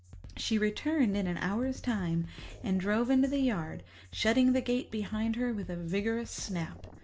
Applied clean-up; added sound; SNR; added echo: none; Drum kit; 18 dB; none.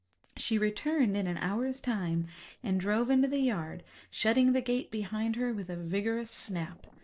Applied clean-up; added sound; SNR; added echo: neural separator model SepFormer DNS4.